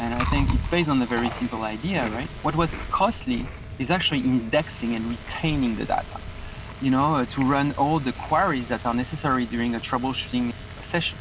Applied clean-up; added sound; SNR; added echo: none; Chewing, mastication; 8 dB; none.